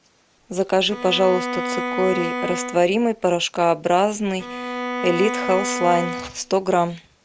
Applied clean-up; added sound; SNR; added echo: none; Bowed string instrument; 7 dB; none.